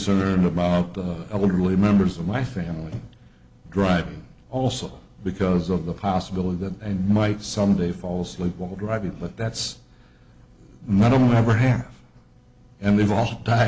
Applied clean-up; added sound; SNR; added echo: none; none; none; none.